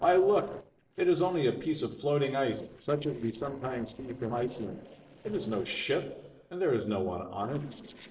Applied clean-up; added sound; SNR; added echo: neural separator model SepFormer DNS4.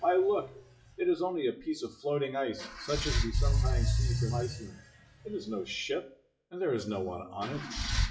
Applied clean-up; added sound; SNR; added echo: classical method WPE with log-MMSE.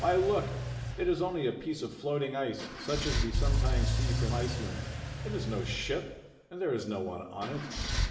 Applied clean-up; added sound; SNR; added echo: none; Engine / Car; 0 dB; reverberation time 1.0 s.